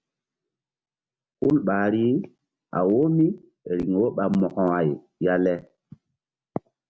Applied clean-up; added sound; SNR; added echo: none; none; none; none.